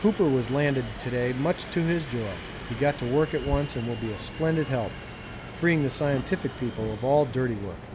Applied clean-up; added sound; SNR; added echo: none; Subway, metro, underground; 11 dB; none.